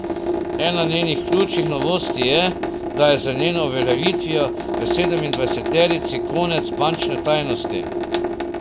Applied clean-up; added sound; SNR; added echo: none; Sink (filling or washing) / Water tap, faucet; 2 dB; none.